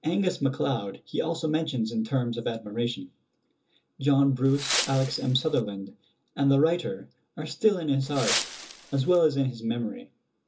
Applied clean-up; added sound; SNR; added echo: none; Wind; 6 dB; reverberation time 0.2 s.